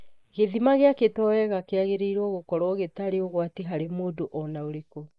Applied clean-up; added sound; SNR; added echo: neural mask model Resemble Enhance denoiser.